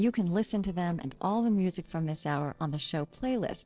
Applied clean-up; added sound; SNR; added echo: neural separator model SepFormer DNS4.